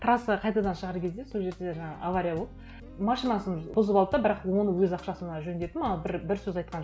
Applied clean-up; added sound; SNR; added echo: none; none; none; none.